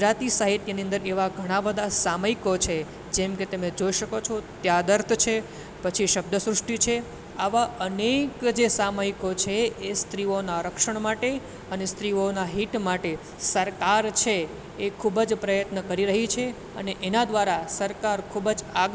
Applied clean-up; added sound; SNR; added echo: none; none; none; none.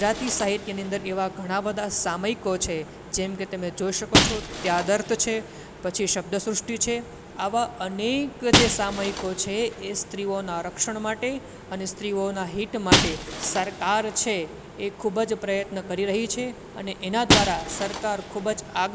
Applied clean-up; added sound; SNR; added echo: none; Shatter; 3 dB; none.